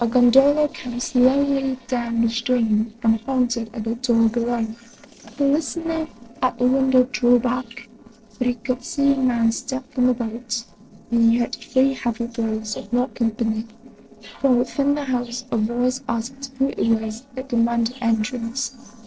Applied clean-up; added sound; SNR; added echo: neural separator model SepFormer DNS4.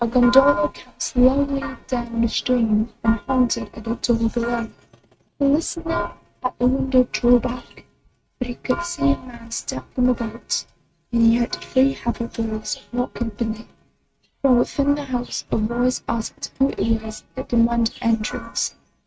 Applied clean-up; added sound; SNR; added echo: neural mask model RNNoise.